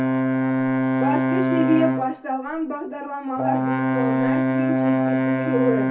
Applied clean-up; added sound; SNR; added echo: none; Brass instrument; -5 dB; reverberation time 0.3 s.